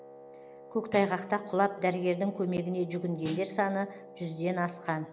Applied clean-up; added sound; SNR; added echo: none; Wind instrument, woodwind instrument + Snare drum; 15 dB; none.